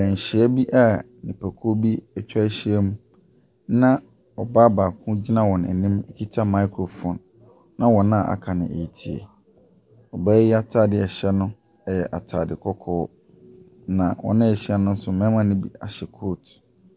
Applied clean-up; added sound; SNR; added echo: none; none; none; none.